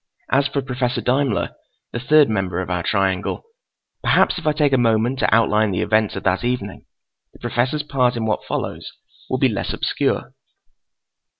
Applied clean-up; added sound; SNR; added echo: none; none; none; none.